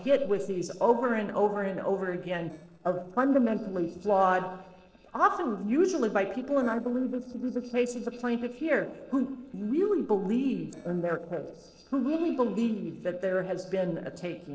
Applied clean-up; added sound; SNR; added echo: neural separator model SepFormer DNS4.